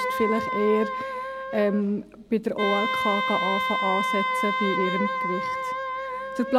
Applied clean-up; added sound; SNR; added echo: none; Wind instrument, woodwind instrument; 1 dB; none.